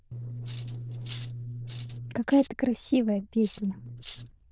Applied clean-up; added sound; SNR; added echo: neural diffusion model UNIVERSE++.